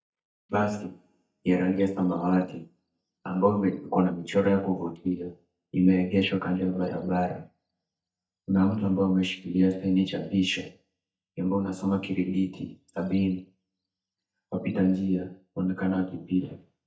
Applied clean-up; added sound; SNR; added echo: neural mask model DeepFilterNet 3.